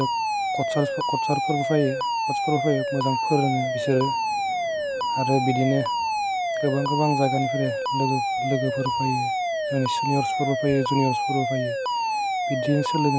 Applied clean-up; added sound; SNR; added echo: none; Alarm; -1 dB; none.